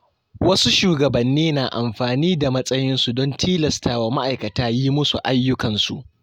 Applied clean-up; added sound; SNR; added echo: none; none; none; none.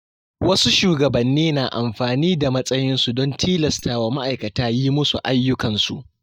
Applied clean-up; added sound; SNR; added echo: neural mask model DeepFilterNet 3.